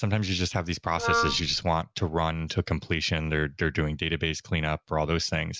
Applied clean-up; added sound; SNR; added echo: none; Wind instrument, woodwind instrument; 1 dB; none.